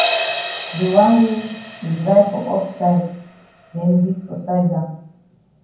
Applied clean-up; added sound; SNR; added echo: none; Crash cymbal; 10 dB; reverberation time 0.9 s.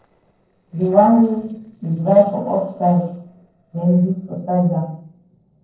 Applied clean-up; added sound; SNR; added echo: neural separator model SepFormer DNS4.